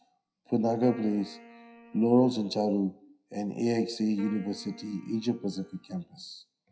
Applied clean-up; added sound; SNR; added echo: classical method WPE with log-MMSE.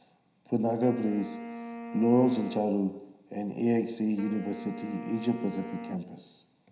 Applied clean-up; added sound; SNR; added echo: none; Wind instrument, woodwind instrument; 13 dB; reverberation time 0.9 s.